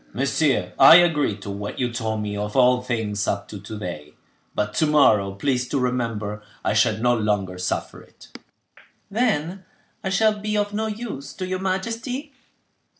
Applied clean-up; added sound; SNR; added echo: none; none; none; none.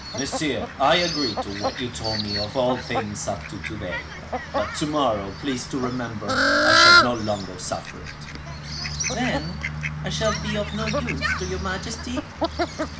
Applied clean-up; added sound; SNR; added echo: none; Fowl; -3 dB; none.